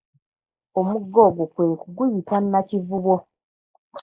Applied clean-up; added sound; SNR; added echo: neural mask model Resemble Enhance denoiser.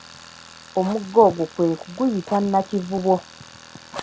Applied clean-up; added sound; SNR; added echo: none; Fire + Tools; 18 dB; none.